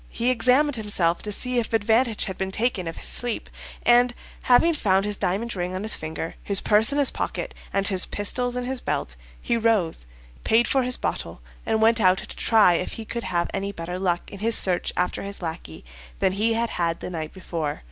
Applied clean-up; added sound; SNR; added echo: none; none; none; none.